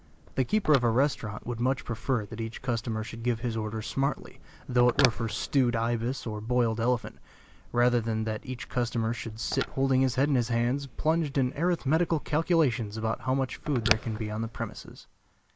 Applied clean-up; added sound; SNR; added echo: neural mask model Resemble Enhance denoiser.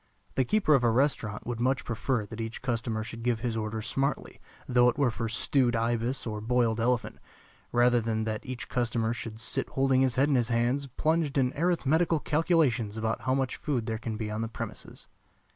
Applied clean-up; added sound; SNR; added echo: none; none; none; none.